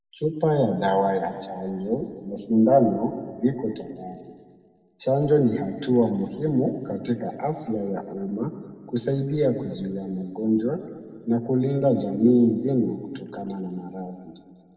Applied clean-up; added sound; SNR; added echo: none; none; none; reverberation time 1.9 s.